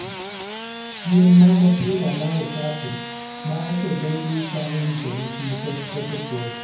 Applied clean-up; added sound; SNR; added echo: none; Engine starting / Sawing; 12 dB; reverberation time 0.9 s.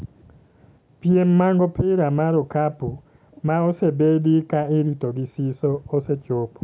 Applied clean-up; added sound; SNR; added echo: none; none; none; none.